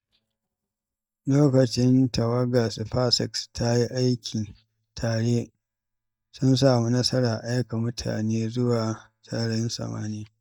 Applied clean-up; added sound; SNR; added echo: neural mask model DeepFilterNet 3.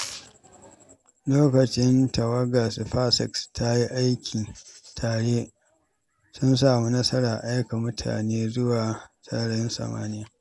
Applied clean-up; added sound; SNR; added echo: none; none; none; none.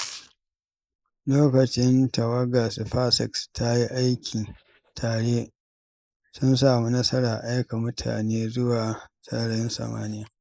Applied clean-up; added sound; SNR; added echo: neural mask model Resemble Enhance denoiser.